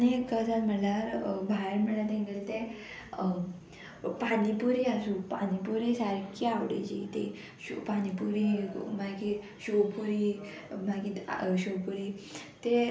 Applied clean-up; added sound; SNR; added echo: none; none; none; none.